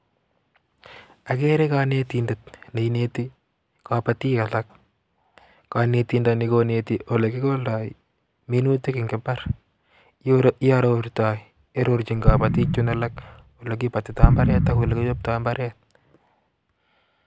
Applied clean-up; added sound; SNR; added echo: none; Explosion; -2 dB; none.